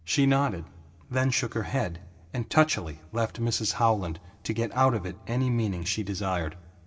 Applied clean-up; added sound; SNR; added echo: none; none; none; reverberation time 0.3 s.